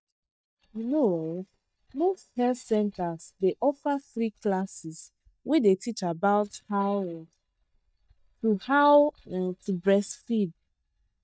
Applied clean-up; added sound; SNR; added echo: neural mask model DeepFilterNet 3.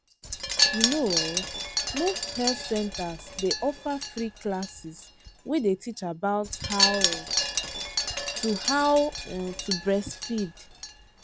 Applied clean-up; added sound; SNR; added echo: none; Wind chime; 1 dB; none.